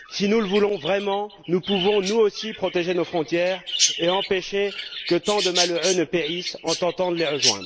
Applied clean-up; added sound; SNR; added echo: none; Chirp, tweet; 6 dB; none.